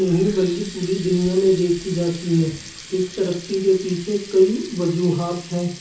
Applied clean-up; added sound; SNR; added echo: none; Water tap, faucet; 17 dB; reverberation time 0.6 s.